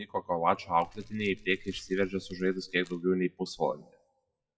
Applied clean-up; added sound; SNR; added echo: classical method WPE with log-MMSE.